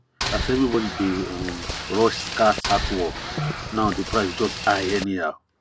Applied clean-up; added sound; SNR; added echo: none; Boat, Water vehicle; 6 dB; none.